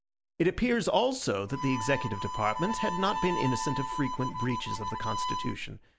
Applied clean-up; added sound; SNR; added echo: none; Harmonica; 5 dB; none.